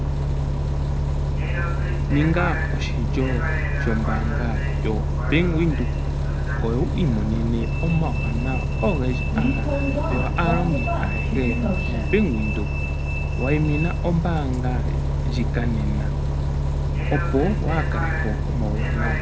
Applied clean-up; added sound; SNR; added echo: none; Bus; -5 dB; none.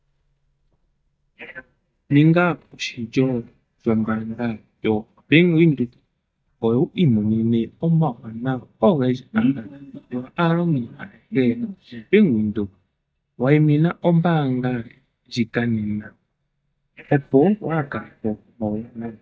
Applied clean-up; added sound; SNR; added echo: neural mask model DeepFilterNet 3.